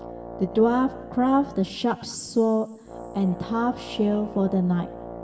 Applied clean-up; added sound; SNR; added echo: none; Brass instrument; 14 dB; reverberation time 2.7 s.